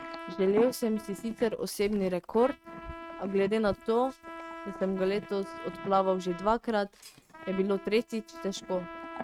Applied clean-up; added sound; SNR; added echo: neural mask model RNNoise.